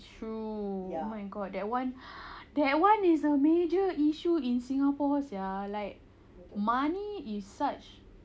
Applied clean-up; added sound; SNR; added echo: none; none; none; none.